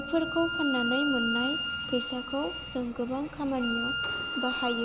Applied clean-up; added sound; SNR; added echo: none; Bowed string instrument; 2 dB; none.